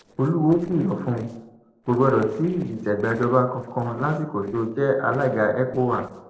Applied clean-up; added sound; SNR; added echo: neural separator model SepFormer DNS4.